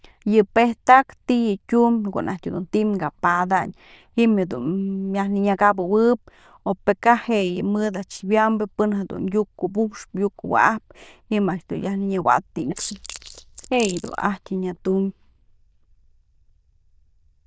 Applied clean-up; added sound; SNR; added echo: neural diffusion model UNIVERSE++.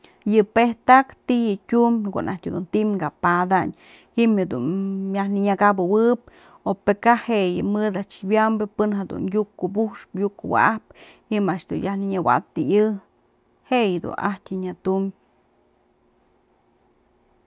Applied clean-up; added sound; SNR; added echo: none; none; none; none.